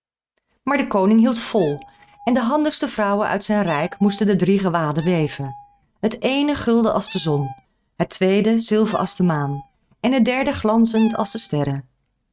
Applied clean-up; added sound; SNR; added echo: neural mask model RNNoise.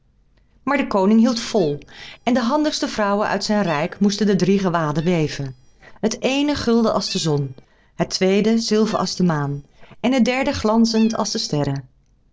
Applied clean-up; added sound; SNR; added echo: neural separator model SepFormer DNS4.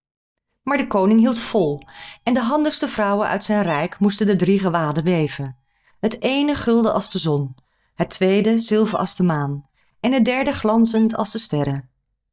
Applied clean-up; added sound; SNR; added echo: neural mask model DeepFilterNet 3.